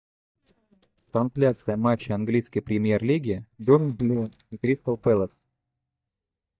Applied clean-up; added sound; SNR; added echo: neural mask model DeepFilterNet 3.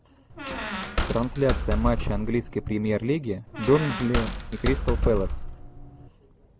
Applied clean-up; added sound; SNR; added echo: none; Squeak; 2 dB; none.